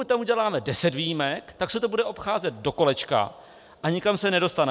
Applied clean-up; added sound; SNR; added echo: none; none; none; none.